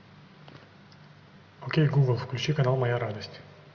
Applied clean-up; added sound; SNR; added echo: none; none; none; none.